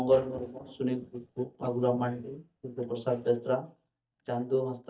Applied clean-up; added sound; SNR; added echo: neural mask model DeepFilterNet 3.